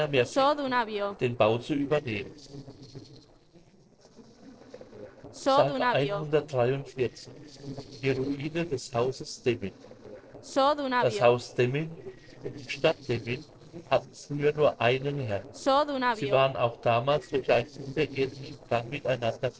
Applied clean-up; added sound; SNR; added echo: neural separator model SepFormer DNS4.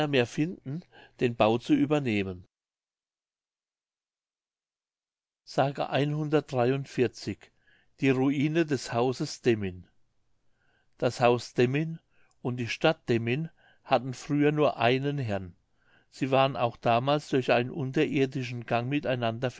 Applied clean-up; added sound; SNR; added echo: none; none; none; none.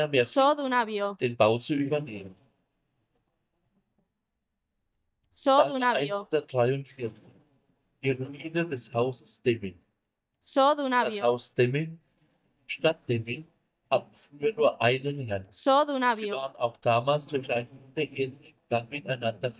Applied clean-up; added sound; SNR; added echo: neural mask model DeepFilterNet 3.